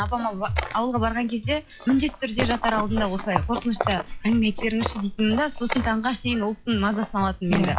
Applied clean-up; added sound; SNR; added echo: classical method log-MMSE.